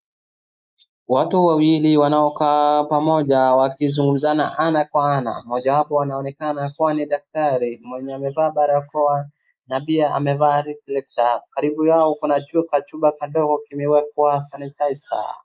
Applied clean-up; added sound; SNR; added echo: neural mask model Resemble Enhance denoiser.